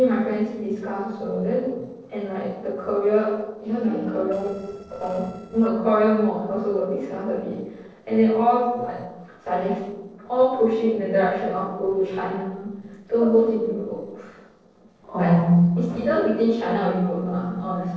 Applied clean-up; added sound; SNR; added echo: neural separator model SepFormer DNS4.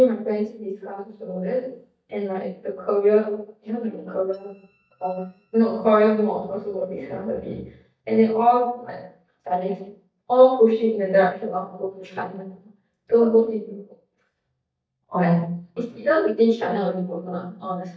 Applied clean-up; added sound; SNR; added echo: neural mask model DeepFilterNet 3.